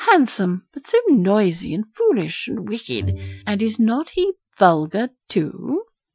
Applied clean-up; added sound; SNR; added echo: classical method Wiener filter.